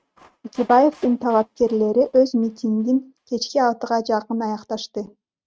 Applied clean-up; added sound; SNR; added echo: neural mask model RNNoise.